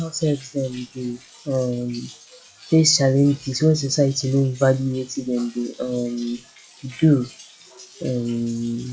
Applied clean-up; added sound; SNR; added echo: classical method log-MMSE.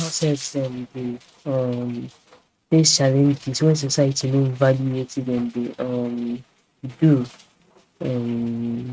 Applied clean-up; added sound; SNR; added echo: neural mask model RNNoise.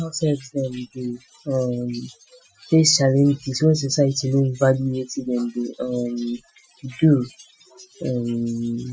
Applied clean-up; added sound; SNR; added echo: classical method Wiener filter.